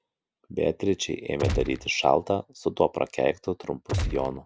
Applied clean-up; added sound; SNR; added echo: none; Gunshot, gunfire; 1 dB; none.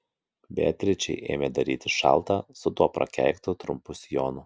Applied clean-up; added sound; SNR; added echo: none; none; none; none.